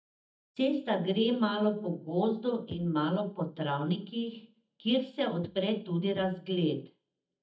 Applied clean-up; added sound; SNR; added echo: neural mask model DeepFilterNet 3.